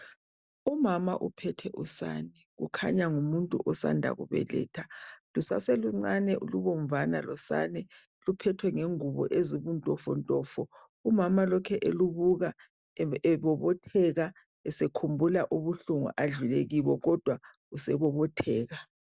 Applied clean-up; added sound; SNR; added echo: none; none; none; none.